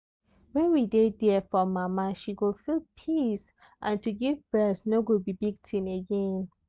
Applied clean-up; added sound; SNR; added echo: none; none; none; none.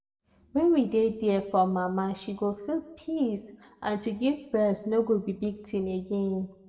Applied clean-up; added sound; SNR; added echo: none; none; none; reverberation time 0.8 s.